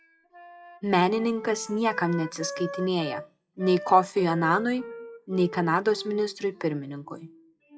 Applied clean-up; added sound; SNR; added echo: classical method WPE with log-MMSE.